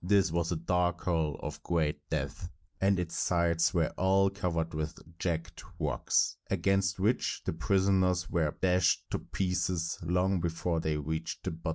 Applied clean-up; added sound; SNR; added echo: none; none; none; none.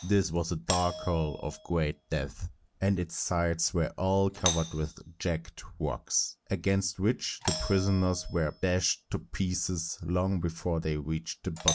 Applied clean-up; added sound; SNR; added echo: none; Doorbell; 11 dB; none.